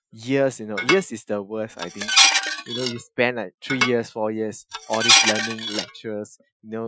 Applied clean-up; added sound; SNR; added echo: classical method Wiener filter.